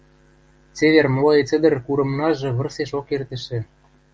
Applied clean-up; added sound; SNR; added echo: none; none; none; none.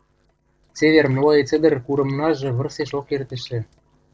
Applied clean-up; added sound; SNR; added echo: neural separator model SepFormer DNS4.